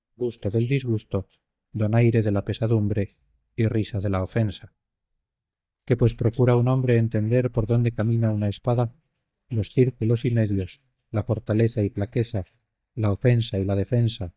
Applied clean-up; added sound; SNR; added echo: neural mask model DeepFilterNet 3.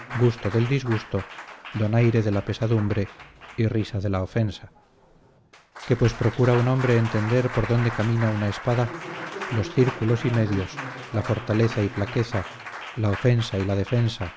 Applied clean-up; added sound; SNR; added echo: none; Applause; 13 dB; none.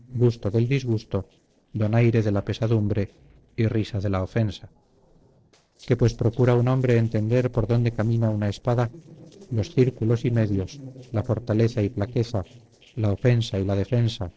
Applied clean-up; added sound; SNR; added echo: neural separator model SepFormer DNS4.